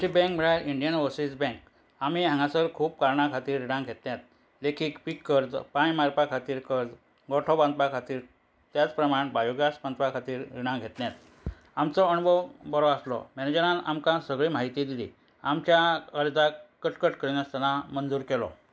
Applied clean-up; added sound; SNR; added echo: none; none; none; none.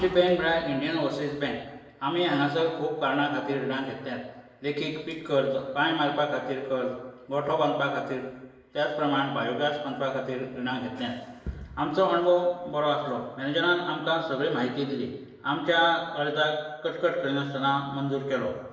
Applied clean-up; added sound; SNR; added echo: none; none; none; reverberation time 1.0 s.